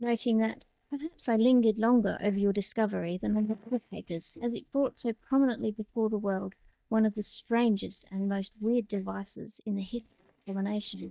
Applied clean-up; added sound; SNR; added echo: neural mask model DeepFilterNet 3.